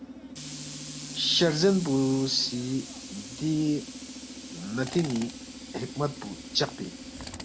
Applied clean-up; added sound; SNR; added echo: none; Tools; 11 dB; none.